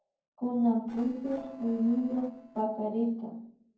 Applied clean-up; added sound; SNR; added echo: neural separator model SepFormer DNS4.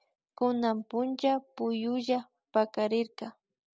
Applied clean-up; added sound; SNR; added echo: none; none; none; none.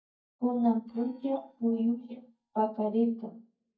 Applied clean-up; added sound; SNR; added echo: neural mask model DeepFilterNet 3.